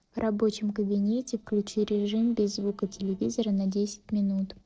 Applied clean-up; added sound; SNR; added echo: neural separator model SepFormer DNS4.